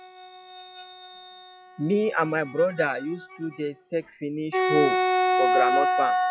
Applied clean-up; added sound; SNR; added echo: classical method log-MMSE.